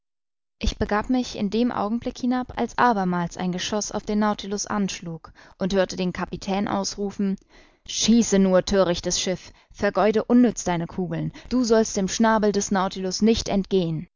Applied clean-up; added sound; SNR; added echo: none; none; none; none.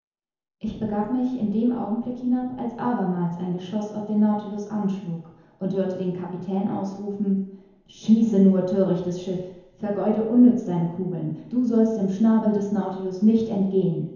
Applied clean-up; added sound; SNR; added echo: none; none; none; reverberation time 1.0 s.